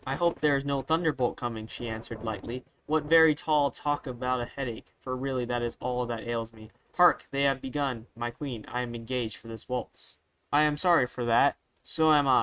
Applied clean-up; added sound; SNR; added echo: neural mask model RNNoise.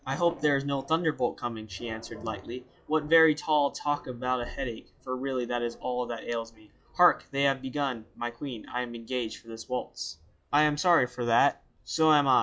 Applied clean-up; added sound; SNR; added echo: classical method log-MMSE.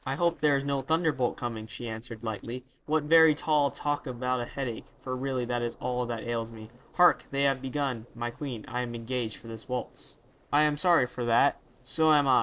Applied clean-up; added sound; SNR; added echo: neural separator model SepFormer DNS4.